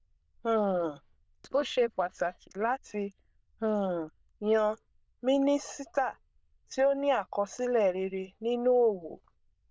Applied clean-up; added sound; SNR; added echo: neural diffusion model UNIVERSE++.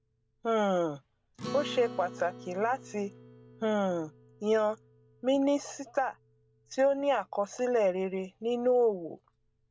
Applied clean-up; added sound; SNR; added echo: none; Acoustic guitar; 18 dB; none.